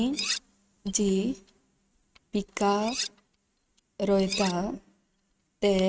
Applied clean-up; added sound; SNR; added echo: neural mask model RNNoise.